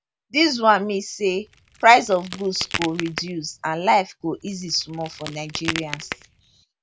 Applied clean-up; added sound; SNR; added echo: none; Crack; 12 dB; none.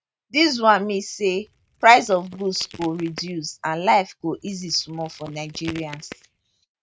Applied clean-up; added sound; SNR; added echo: neural mask model RNNoise.